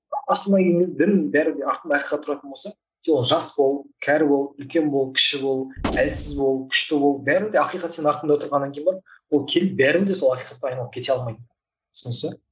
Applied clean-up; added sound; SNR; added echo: none; Gunshot, gunfire; 6 dB; none.